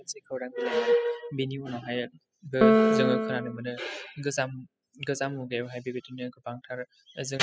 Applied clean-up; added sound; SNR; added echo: classical method spectral subtraction.